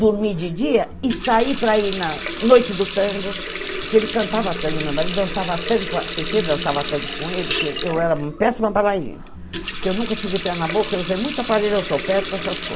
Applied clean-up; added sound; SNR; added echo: none; Water tap, faucet; 5 dB; none.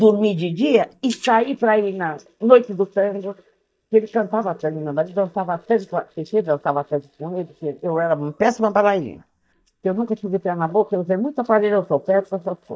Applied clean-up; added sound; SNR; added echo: neural mask model DeepFilterNet 3.